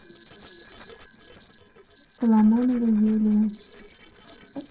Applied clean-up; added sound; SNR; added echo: neural separator model SepFormer DNS4.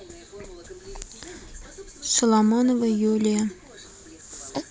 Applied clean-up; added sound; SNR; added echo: none; none; none; none.